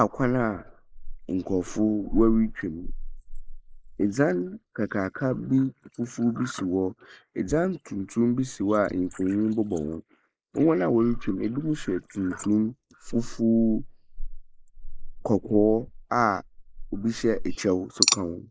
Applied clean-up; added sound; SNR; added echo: neural mask model Resemble Enhance denoiser.